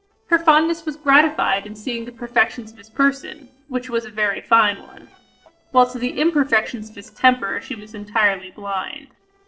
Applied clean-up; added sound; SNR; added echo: neural separator model SepFormer DNS4.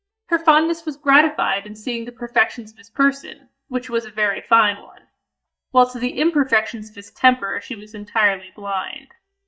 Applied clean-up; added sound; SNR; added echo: neural mask model DeepFilterNet 3.